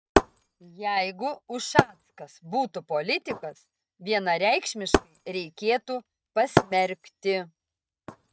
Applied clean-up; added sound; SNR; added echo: neural mask model RNNoise.